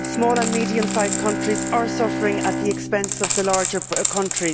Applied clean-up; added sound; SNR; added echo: none; Bowed string instrument + Coin (dropping); 1 dB; none.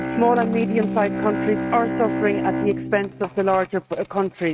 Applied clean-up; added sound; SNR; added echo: neural mask model RNNoise.